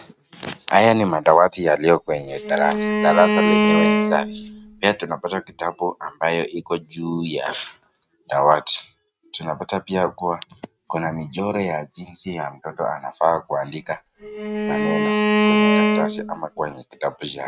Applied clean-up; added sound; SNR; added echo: neural mask model RNNoise.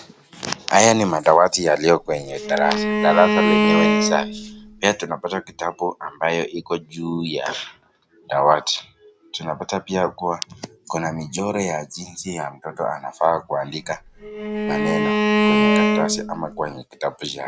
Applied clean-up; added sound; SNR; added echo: none; Bowed string instrument; -2 dB; none.